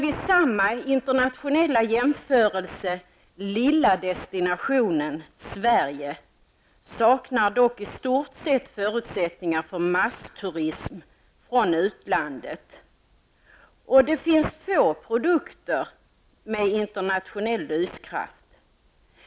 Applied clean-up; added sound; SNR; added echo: none; none; none; none.